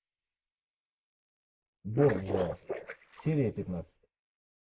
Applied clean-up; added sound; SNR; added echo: neural mask model Resemble Enhance denoiser.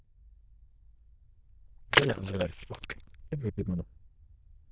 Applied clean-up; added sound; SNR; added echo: neural diffusion model UNIVERSE++.